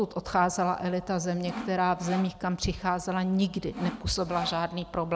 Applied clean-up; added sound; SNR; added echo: none; Sawing; 11 dB; none.